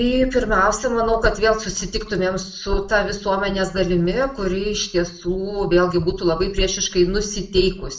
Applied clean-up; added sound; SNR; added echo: none; none; none; reverberation time 0.4 s.